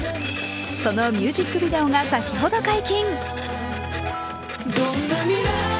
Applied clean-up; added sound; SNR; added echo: none; Printer; 11 dB; none.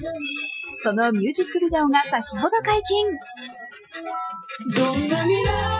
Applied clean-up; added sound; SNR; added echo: classical method Wiener filter.